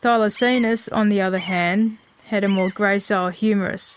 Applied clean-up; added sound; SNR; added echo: none; Bird vocalization, bird call, bird song; 20 dB; none.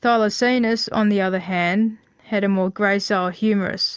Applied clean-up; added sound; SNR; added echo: none; none; none; none.